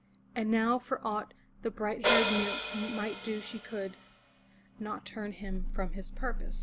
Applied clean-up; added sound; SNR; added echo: none; Hi-hat; -1 dB; none.